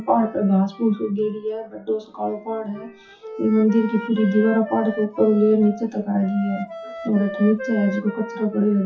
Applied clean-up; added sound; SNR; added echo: classical method WPE with log-MMSE.